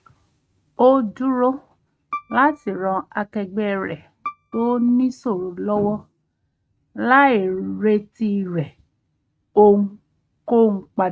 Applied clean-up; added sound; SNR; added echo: neural mask model RNNoise.